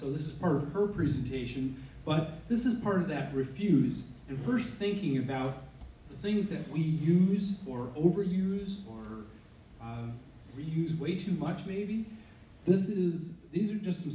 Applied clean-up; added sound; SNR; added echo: none; none; none; none.